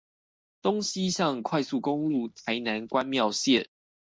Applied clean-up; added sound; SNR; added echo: neural mask model DeepFilterNet 3.